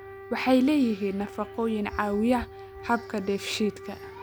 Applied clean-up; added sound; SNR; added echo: none; Wind instrument, woodwind instrument; 16 dB; none.